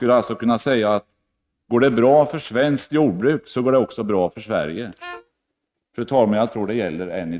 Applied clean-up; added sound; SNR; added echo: neural mask model RNNoise.